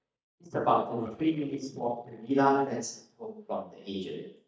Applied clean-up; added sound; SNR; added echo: neural mask model DeepFilterNet 3.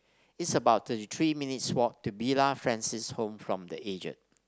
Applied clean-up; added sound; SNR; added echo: none; none; none; none.